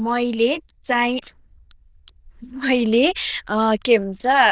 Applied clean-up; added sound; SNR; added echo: neural diffusion model UNIVERSE++.